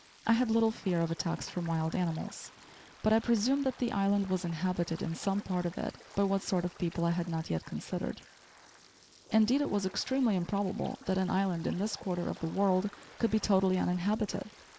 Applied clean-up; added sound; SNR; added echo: neural mask model Resemble Enhance denoiser.